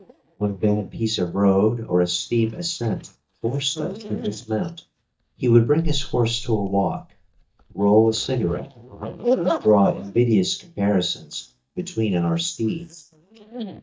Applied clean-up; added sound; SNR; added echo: neural mask model DeepFilterNet 3.